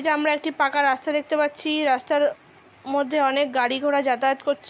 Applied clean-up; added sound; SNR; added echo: none; none; none; none.